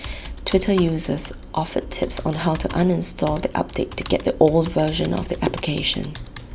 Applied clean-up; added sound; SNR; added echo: none; Computer keyboard; 13 dB; none.